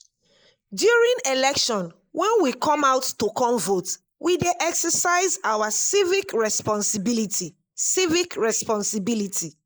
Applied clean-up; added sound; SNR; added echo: neural mask model Resemble Enhance denoiser.